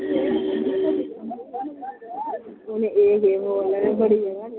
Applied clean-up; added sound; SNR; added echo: none; none; none; none.